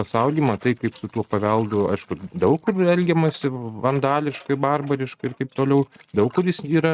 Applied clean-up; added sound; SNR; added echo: neural mask model RNNoise.